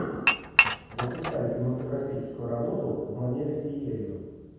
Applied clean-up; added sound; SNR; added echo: none; Dishes, pots, and pans / Chink, clink; -3 dB; reverberation time 1.2 s.